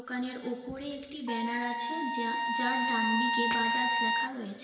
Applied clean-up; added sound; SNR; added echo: none; Trumpet; -4 dB; reverberation time 1.4 s.